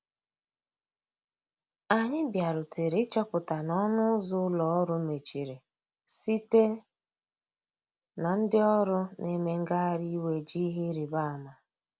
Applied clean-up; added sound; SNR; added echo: none; none; none; none.